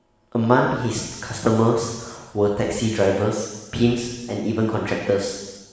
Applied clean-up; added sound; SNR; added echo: none; Walk, footsteps; 16 dB; reverberation time 1.1 s.